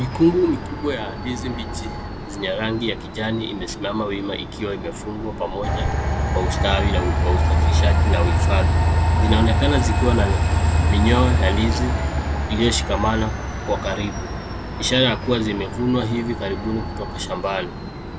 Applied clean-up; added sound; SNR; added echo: none; Train; -3 dB; none.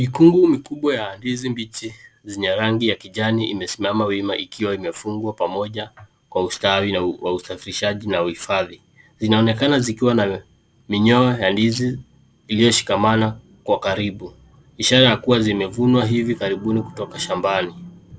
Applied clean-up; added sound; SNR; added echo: none; none; none; none.